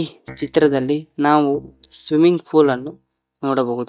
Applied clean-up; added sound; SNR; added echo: neural mask model DeepFilterNet 3.